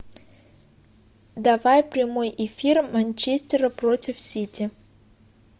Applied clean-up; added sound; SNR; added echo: none; none; none; none.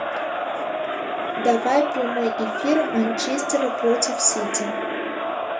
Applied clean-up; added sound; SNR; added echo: none; Crowd; 2 dB; reverberation time 0.3 s.